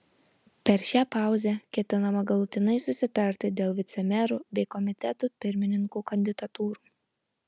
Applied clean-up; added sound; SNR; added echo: none; none; none; none.